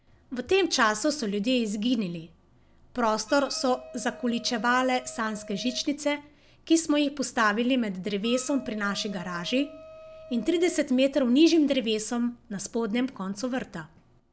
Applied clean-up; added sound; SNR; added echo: none; Wind instrument, woodwind instrument; 20 dB; none.